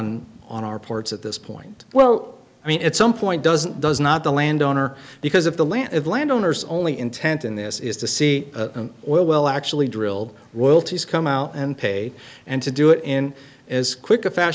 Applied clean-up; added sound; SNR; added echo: none; none; none; none.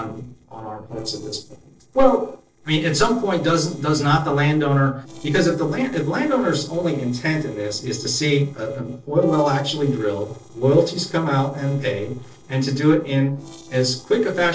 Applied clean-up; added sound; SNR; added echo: neural separator model SepFormer DNS4.